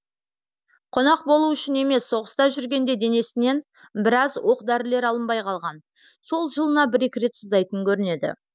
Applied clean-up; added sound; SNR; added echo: none; none; none; none.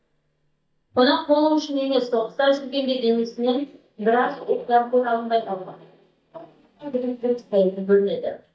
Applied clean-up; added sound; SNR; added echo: neural mask model DeepFilterNet 3.